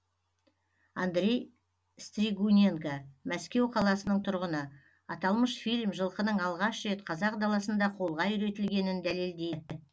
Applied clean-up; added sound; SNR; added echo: none; none; none; none.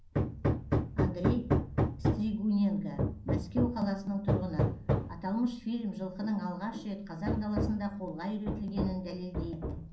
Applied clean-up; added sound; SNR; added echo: none; Hammer; -1 dB; reverberation time 0.6 s.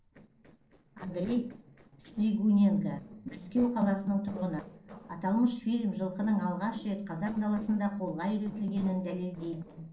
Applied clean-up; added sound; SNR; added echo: neural separator model SepFormer DNS4.